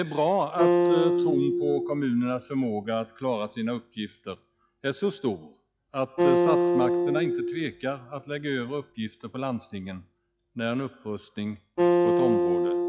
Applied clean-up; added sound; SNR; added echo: classical method log-MMSE.